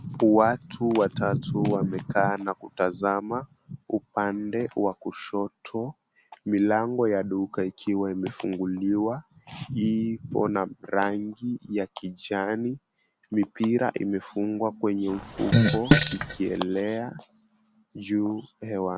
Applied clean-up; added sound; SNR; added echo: none; Fart; -5 dB; none.